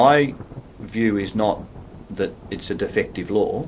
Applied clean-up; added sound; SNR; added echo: none; Thunder; 18 dB; none.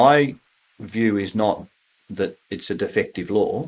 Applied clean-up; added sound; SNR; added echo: neural mask model Resemble Enhance denoiser.